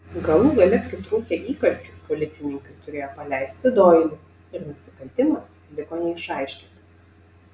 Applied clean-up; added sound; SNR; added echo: none; none; none; none.